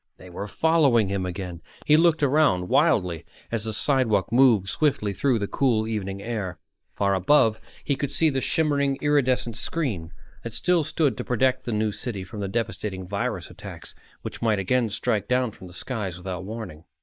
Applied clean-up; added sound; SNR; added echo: neural mask model Resemble Enhance denoiser.